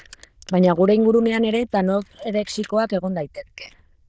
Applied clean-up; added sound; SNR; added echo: neural diffusion model UNIVERSE++.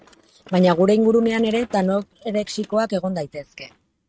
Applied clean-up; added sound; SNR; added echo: neural mask model RNNoise.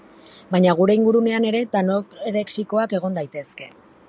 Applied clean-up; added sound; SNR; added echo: none; none; none; none.